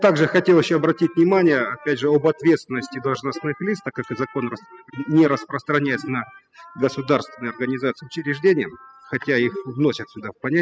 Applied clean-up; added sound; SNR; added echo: classical method spectral subtraction.